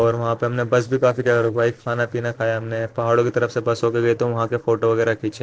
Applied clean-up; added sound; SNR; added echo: neural separator model SepFormer DNS4.